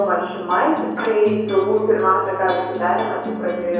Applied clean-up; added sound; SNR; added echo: none; Acoustic guitar; 11 dB; reverberation time 1.1 s.